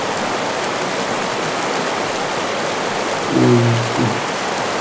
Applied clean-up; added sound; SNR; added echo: none; Stream; -3 dB; reverberation time 0.7 s.